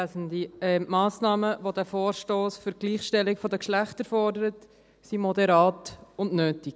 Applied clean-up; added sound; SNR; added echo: none; none; none; none.